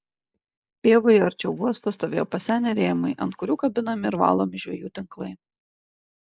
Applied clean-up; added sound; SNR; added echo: neural mask model Resemble Enhance denoiser.